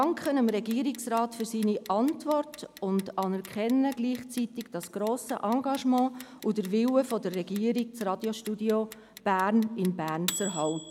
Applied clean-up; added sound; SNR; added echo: none; Clock; 18 dB; none.